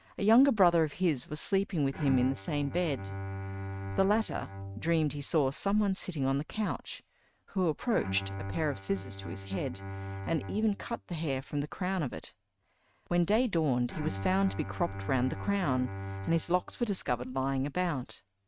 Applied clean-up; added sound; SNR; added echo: neural mask model RNNoise.